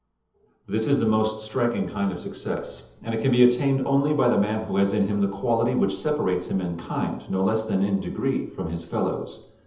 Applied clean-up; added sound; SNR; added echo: none; none; none; reverberation time 0.8 s.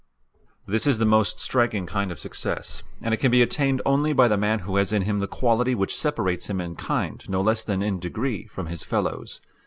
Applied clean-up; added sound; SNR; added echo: none; none; none; none.